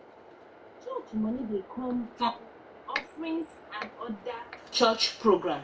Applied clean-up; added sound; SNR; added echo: none; Train; 19 dB; reverberation time 0.2 s.